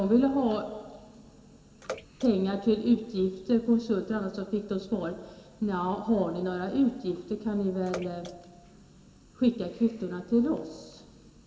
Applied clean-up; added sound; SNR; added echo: none; Bathtub (filling or washing) / Water / Splash, splatter; 18 dB; reverberation time 2.8 s.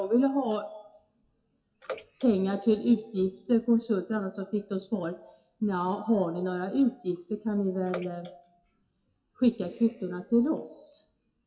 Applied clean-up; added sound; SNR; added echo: classical method WPE with log-MMSE.